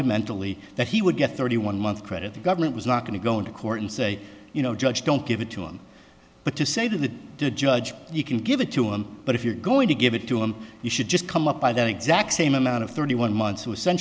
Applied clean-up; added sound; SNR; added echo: none; none; none; none.